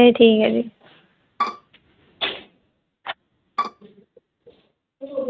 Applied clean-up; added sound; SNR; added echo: neural mask model RNNoise.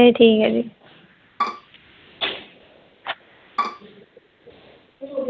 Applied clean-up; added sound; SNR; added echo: none; Bowed string instrument; 4 dB; none.